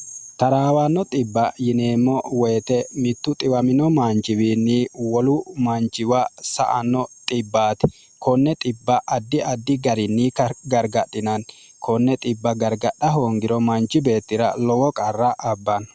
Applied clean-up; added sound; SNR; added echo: none; none; none; none.